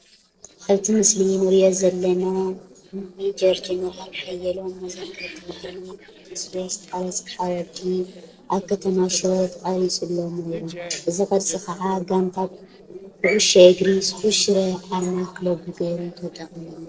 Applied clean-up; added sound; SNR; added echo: neural separator model SepFormer DNS4.